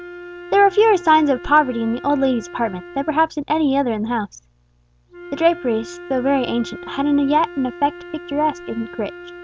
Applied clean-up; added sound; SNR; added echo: none; Wind instrument, woodwind instrument; 16 dB; none.